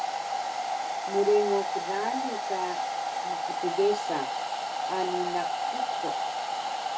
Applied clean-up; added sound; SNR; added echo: none; Domestic sounds, home sounds; -1 dB; reverberation time 0.2 s.